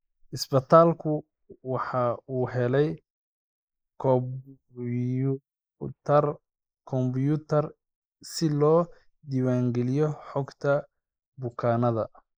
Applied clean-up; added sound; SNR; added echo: neural mask model Resemble Enhance denoiser.